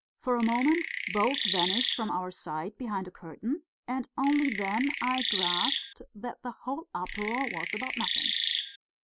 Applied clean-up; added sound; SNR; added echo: none; Chirp, tweet; 0 dB; none.